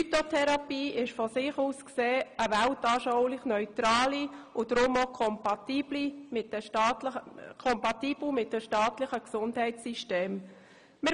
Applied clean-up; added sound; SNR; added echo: none; none; none; none.